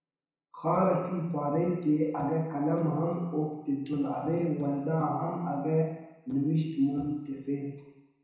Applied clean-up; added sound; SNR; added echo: none; none; none; reverberation time 1.0 s.